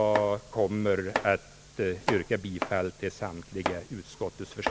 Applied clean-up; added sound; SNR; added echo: none; Domestic sounds, home sounds; 7 dB; none.